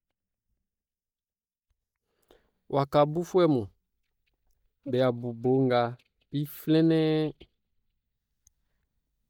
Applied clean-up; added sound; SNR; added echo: neural mask model DeepFilterNet 3.